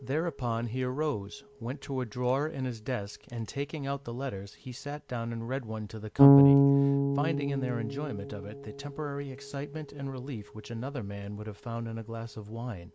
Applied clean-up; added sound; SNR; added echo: none; Bass guitar; -3 dB; none.